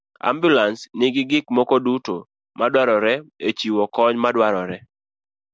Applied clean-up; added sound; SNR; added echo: none; none; none; none.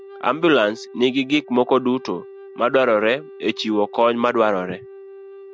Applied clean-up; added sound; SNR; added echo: none; Wind instrument, woodwind instrument; 19 dB; none.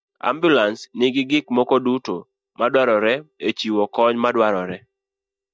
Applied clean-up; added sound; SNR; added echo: neural mask model DeepFilterNet 3.